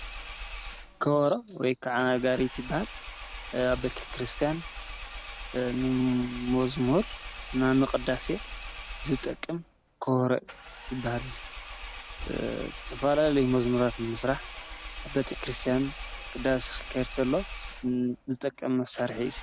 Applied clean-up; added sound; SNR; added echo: none; Engine + Rattle (instrument); 11 dB; none.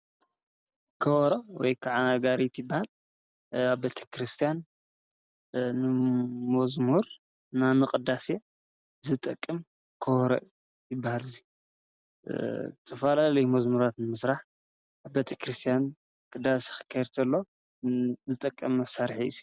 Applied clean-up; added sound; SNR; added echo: none; none; none; none.